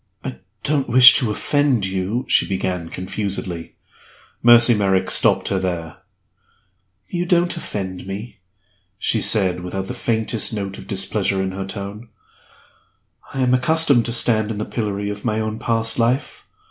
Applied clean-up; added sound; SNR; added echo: none; none; none; none.